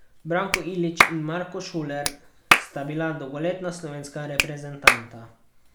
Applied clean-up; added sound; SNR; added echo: none; Clapping; -4 dB; none.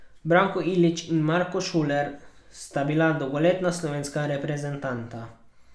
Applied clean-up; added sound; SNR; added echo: none; none; none; none.